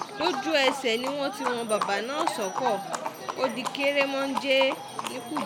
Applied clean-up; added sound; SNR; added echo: none; Livestock, farm animals, working animals; 5 dB; none.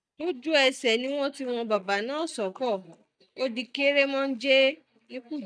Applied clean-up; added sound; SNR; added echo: neural mask model DeepFilterNet 3.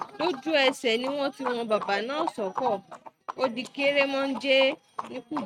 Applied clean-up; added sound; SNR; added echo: neural mask model RNNoise.